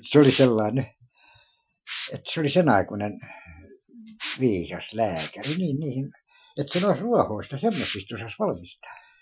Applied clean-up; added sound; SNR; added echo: classical method Wiener filter.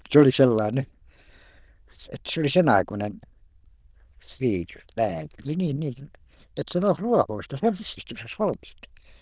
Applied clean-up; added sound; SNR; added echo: neural diffusion model UNIVERSE++.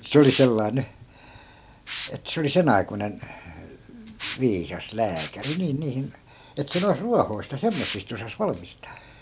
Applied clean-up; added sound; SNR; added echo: none; Liquid; 17 dB; none.